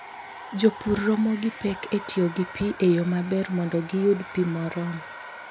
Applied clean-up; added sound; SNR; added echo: none; Domestic sounds, home sounds; 15 dB; none.